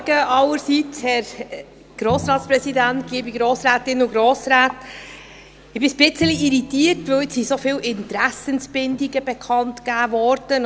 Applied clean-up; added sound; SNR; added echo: none; Bowed string instrument; 16 dB; none.